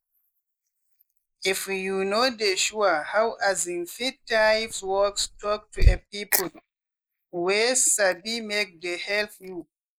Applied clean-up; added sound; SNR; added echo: neural mask model Resemble Enhance denoiser.